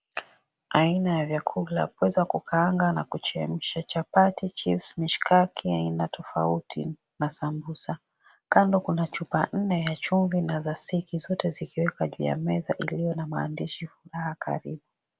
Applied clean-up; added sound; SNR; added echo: none; none; none; none.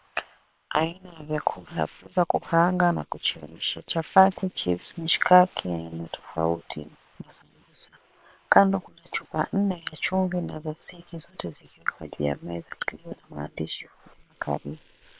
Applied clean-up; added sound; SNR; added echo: neural separator model SepFormer WHAM!.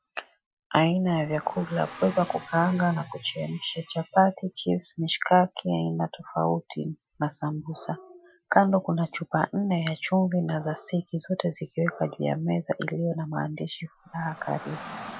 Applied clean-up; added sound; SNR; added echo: classical method Wiener filter.